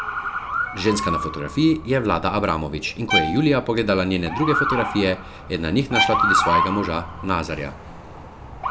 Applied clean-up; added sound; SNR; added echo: none; Bowed string instrument + Motor vehicle (road) / Siren; 2 dB; none.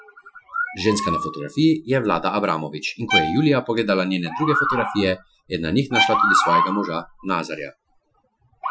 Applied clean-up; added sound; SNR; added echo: classical method Wiener filter.